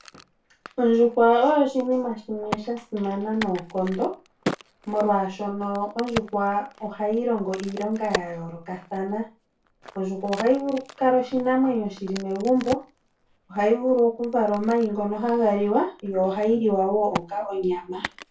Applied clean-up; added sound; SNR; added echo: none; Crack; 15 dB; reverberation time 0.2 s.